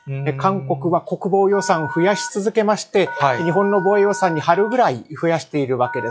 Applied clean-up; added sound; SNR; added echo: classical method log-MMSE.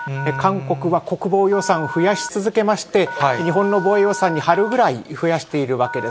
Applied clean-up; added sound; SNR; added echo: none; Telephone; 13 dB; none.